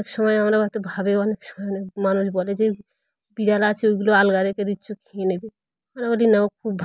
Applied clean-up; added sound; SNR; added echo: none; none; none; none.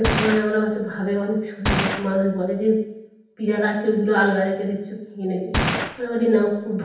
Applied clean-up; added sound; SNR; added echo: none; Gunshot, gunfire; 4 dB; reverberation time 0.9 s.